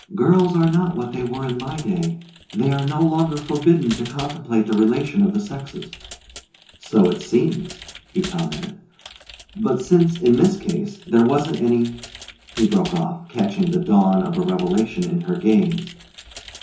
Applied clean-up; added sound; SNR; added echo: none; Computer keyboard; 20 dB; reverberation time 0.6 s.